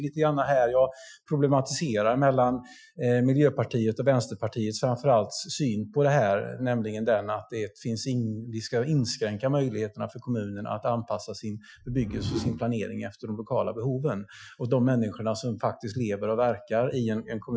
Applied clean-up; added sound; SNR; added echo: classical method Wiener filter.